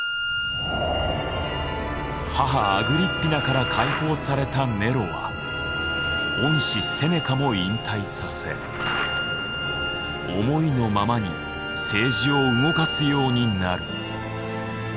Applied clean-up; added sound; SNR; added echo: none; Bowed string instrument; 5 dB; none.